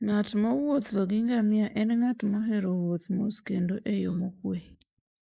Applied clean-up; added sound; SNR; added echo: neural mask model Resemble Enhance denoiser.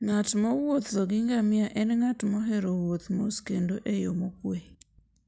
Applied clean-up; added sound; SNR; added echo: none; none; none; none.